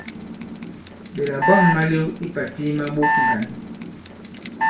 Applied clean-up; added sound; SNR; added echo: none; Alarm; -1 dB; reverberation time 0.2 s.